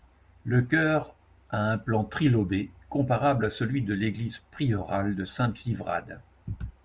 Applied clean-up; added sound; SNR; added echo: none; none; none; none.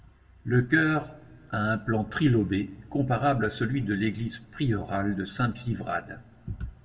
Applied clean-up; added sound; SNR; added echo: none; none; none; reverberation time 1.4 s.